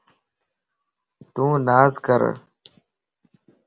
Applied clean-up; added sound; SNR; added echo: none; none; none; none.